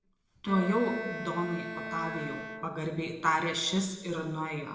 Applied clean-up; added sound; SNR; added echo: none; Bowed string instrument; 10 dB; reverberation time 1.1 s.